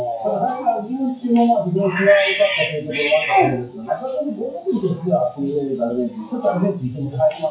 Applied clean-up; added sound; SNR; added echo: classical method WPE with log-MMSE.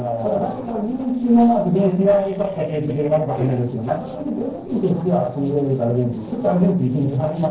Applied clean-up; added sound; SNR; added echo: neural separator model SepFormer DNS4.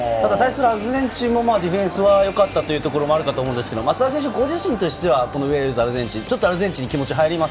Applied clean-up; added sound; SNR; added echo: none; none; none; none.